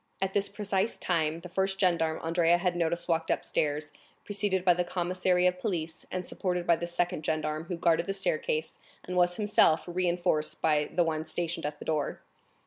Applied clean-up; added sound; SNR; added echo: none; none; none; none.